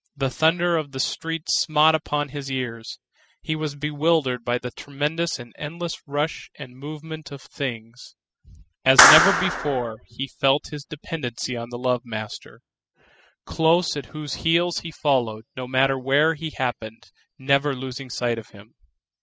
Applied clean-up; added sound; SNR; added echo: classical method spectral subtraction.